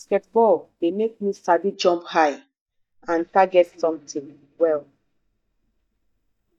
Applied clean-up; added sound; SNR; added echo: neural mask model DeepFilterNet 3.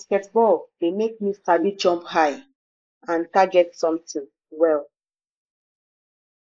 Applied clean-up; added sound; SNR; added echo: neural mask model Resemble Enhance denoiser.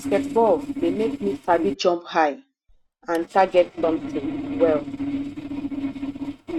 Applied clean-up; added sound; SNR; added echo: neural mask model RNNoise.